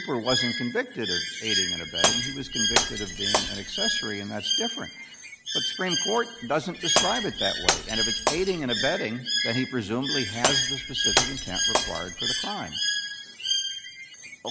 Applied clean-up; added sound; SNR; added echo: none; Bird + Glass; -4 dB; none.